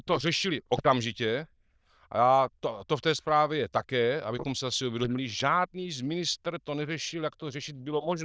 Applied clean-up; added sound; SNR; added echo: neural diffusion model UNIVERSE++.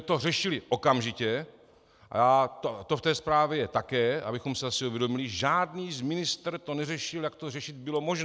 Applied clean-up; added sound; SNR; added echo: none; none; none; none.